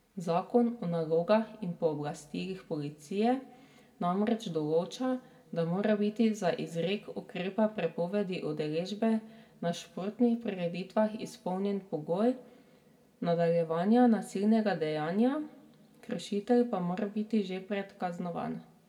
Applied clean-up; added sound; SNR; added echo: none; none; none; reverberation time 1.2 s.